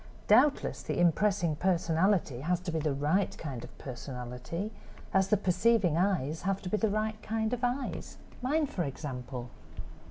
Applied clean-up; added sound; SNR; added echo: none; none; none; none.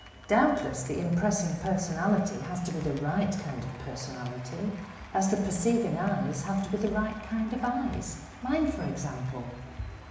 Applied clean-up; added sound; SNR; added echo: none; Applause / Cheering; 20 dB; reverberation time 1.0 s.